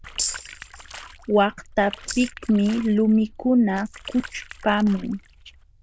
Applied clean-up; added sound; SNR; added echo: neural diffusion model UNIVERSE++.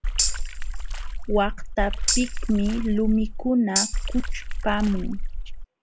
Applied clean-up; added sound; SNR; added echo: none; Tambourine + Water / Splash, splatter; -1 dB; none.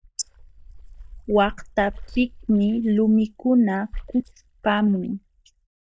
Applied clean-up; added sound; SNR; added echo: neural mask model DeepFilterNet 3.